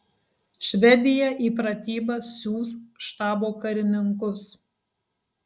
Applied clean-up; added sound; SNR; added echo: none; none; none; none.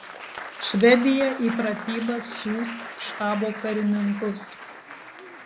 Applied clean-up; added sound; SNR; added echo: none; Applause; 12 dB; none.